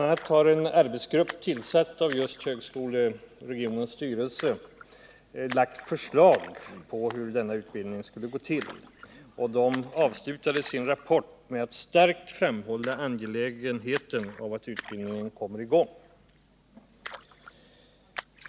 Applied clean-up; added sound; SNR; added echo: none; Splash, splatter; 19 dB; none.